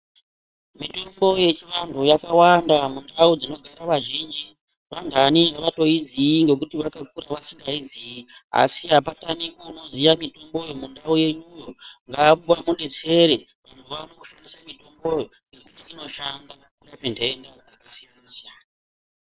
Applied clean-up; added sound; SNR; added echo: neural separator model SepFormer WHAM!.